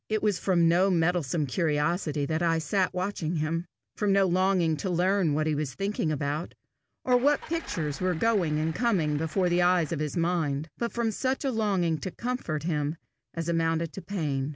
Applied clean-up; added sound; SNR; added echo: none; Engine starting / Car; 18 dB; none.